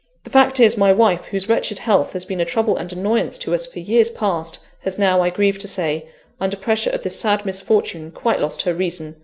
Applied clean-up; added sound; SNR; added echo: none; none; none; none.